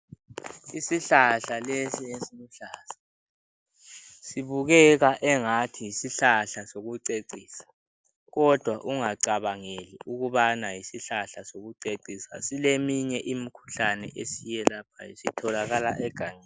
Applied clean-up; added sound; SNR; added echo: none; none; none; none.